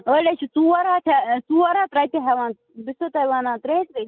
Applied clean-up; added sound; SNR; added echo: none; none; none; none.